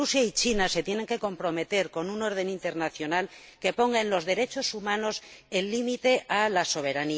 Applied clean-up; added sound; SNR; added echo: none; none; none; none.